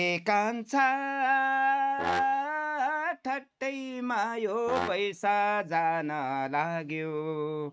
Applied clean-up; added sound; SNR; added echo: neural mask model RNNoise.